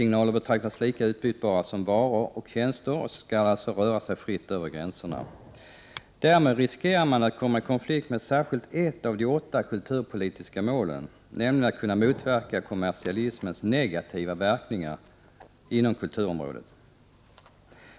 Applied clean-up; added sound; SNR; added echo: none; Explosion + Finger snapping; 20 dB; none.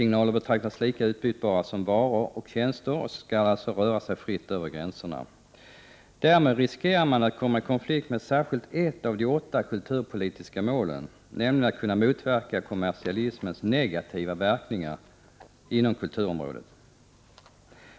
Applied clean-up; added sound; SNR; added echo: none; none; none; none.